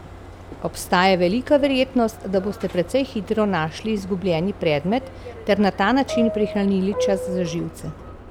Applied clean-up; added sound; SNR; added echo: none; Subway, metro, underground; 11 dB; none.